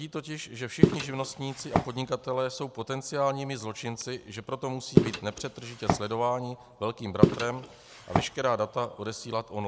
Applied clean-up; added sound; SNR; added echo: none; Walk, footsteps; -4 dB; none.